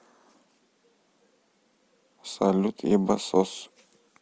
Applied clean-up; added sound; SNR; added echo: none; none; none; none.